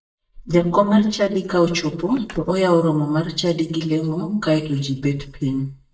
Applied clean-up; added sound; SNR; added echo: neural mask model DeepFilterNet 3.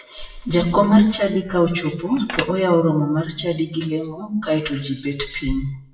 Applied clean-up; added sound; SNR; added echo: classical method WPE with log-MMSE.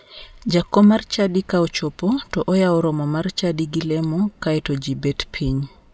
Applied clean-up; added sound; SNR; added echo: none; none; none; none.